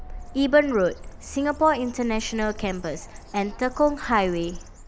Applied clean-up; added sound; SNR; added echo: none; Bird; 13 dB; none.